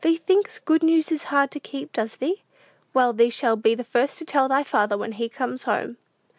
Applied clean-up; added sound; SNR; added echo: none; none; none; none.